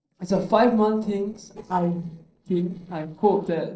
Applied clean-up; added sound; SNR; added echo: neural separator model SepFormer DNS4.